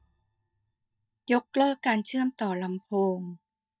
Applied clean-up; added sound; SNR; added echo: neural mask model DeepFilterNet 3.